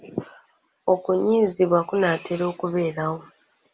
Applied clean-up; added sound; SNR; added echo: none; none; none; none.